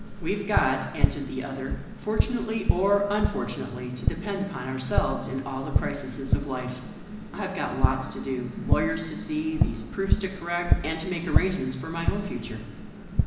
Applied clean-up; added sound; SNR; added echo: none; Tap; -2 dB; reverberation time 1.0 s.